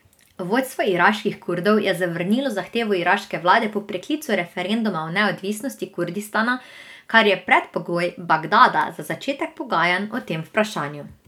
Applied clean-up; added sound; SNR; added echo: none; none; none; none.